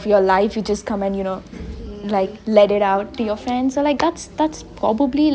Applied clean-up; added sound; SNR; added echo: none; none; none; none.